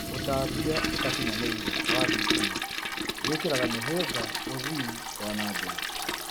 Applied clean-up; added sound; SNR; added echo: none; Toilet flush; -4 dB; none.